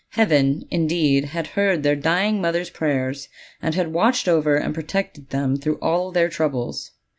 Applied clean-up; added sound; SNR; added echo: none; none; none; none.